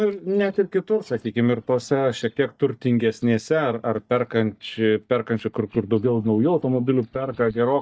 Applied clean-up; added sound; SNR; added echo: neural mask model DeepFilterNet 3.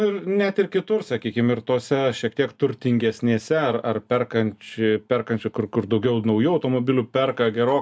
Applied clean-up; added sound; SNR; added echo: none; none; none; none.